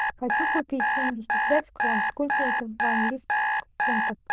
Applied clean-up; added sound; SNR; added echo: neural diffusion model UNIVERSE++.